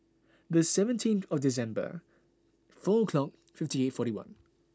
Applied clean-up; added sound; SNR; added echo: none; none; none; none.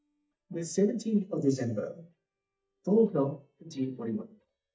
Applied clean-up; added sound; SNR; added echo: neural mask model DeepFilterNet 3.